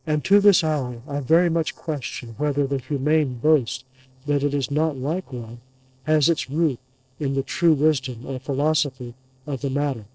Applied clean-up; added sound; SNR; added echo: neural separator model SepFormer DNS4.